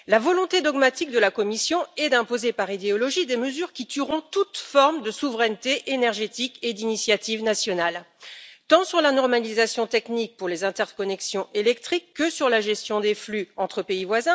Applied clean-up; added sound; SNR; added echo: none; none; none; none.